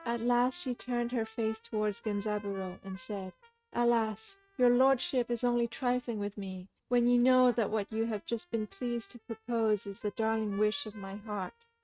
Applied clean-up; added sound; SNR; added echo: neural mask model RNNoise.